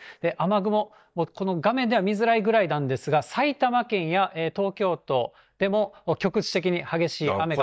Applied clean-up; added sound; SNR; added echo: neural mask model DeepFilterNet 3.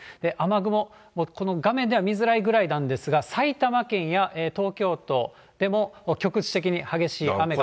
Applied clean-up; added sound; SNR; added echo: none; none; none; none.